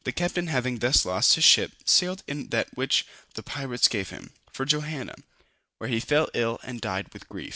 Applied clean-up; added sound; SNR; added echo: none; none; none; none.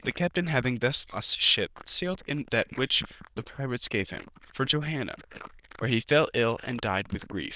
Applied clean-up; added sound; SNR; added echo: neural diffusion model UNIVERSE++.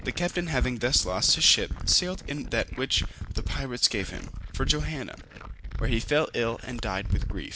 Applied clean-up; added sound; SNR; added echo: none; Glass; 4 dB; none.